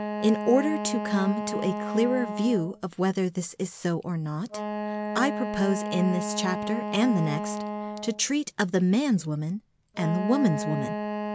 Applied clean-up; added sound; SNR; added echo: none; Wind instrument, woodwind instrument; 6 dB; none.